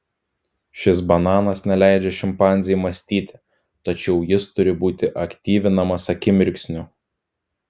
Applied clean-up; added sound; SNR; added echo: none; none; none; none.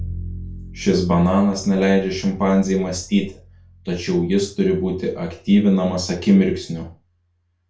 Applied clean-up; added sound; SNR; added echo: none; Bowed string instrument; 18 dB; reverberation time 0.3 s.